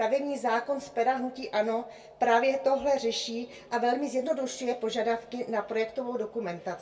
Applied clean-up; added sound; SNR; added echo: none; none; none; reverberation time 0.2 s.